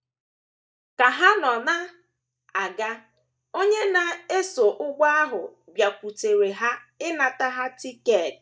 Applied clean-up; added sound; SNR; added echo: neural mask model DeepFilterNet 3.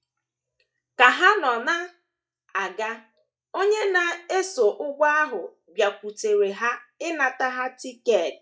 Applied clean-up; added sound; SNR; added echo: classical method log-MMSE.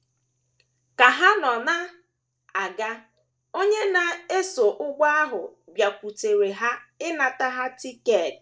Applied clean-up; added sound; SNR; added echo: neural separator model SepFormer DNS4.